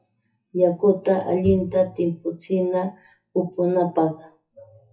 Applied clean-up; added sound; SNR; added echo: classical method WPE with log-MMSE.